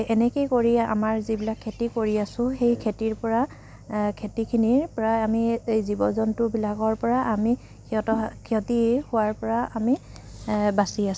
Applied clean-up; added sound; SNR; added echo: none; none; none; none.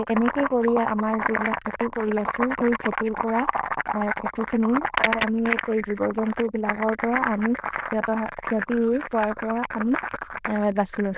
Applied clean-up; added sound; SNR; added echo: neural diffusion model UNIVERSE++.